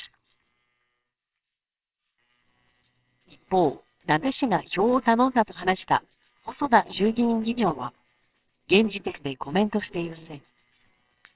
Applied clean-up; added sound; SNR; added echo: neural separator model SepFormer WHAMR!.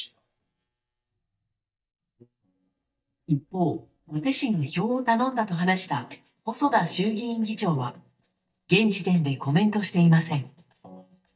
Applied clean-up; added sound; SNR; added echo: neural mask model DeepFilterNet 3.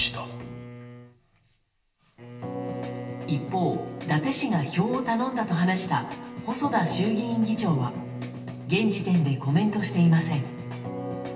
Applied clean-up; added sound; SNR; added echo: none; Bowed string instrument; 14 dB; reverberation time 0.8 s.